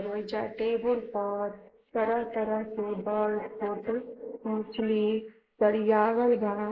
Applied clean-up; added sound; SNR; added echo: neural mask model Resemble Enhance denoiser.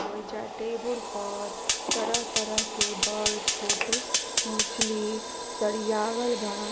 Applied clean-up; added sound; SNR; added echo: none; Fire; -2 dB; none.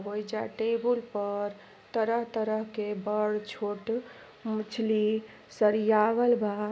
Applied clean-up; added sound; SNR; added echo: none; none; none; none.